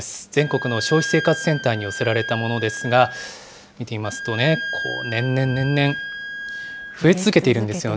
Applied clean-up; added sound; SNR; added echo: none; Wind instrument, woodwind instrument; 9 dB; none.